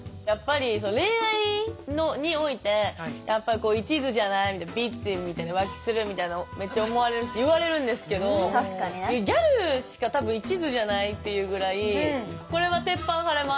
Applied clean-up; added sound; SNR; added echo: none; none; none; none.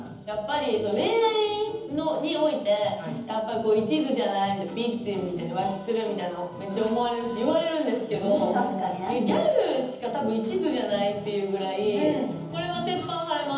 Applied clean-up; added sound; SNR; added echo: none; none; none; reverberation time 1.3 s.